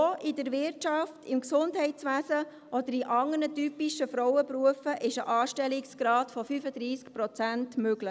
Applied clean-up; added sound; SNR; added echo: none; none; none; none.